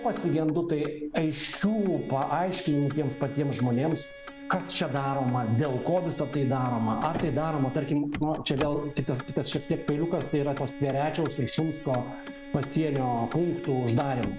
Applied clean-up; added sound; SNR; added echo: none; Bowed string instrument + Motor vehicle (road); 12 dB; none.